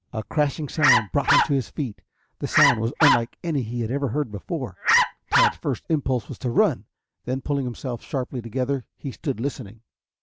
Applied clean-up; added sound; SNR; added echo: none; Bark; -3 dB; none.